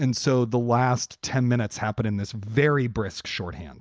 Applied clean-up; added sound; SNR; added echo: none; none; none; none.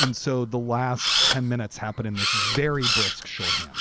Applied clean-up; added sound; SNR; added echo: none; Camera; -1 dB; none.